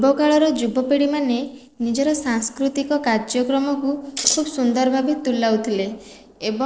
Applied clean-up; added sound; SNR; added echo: neural separator model SepFormer DNS4.